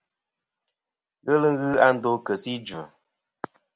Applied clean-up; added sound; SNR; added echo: none; none; none; none.